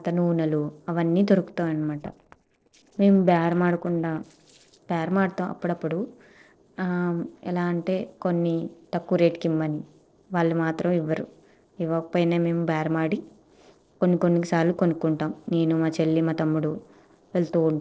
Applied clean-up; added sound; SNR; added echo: neural separator model SepFormer DNS4.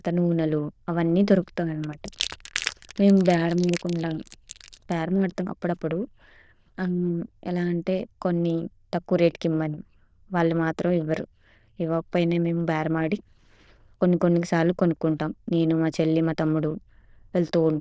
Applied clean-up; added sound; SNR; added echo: neural diffusion model UNIVERSE++.